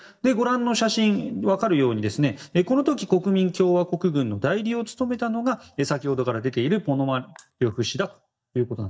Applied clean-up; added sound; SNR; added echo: neural mask model DeepFilterNet 3.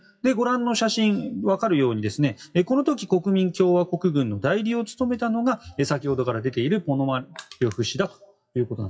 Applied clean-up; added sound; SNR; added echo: classical method WPE with log-MMSE.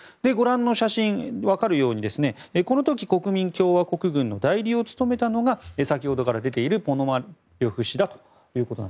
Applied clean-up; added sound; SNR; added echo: none; none; none; none.